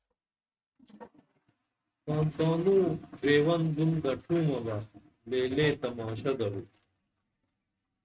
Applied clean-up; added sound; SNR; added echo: neural mask model RNNoise.